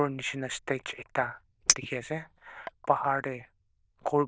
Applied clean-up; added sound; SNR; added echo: neural diffusion model UNIVERSE++.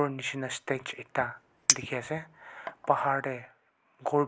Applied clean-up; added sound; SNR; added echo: none; Chink, clink; 3 dB; none.